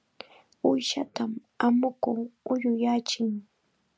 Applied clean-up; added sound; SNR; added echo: none; none; none; none.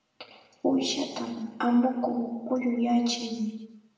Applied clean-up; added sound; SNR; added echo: none; none; none; reverberation time 1.0 s.